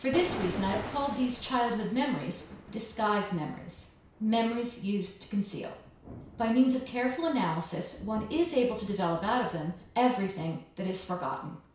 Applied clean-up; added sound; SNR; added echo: none; Thunder; 15 dB; reverberation time 0.6 s.